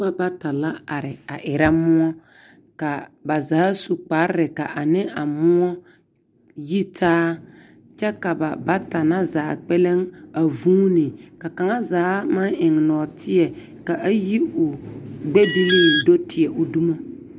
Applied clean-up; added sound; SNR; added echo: none; Alarm; 2 dB; none.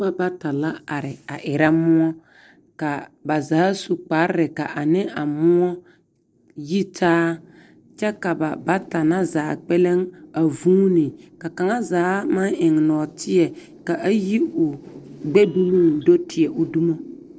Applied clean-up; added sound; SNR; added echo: neural separator model SepFormer DNS4.